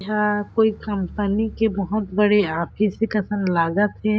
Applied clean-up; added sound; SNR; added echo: none; Car; 20 dB; none.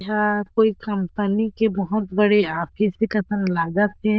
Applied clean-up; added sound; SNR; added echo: neural diffusion model UNIVERSE++.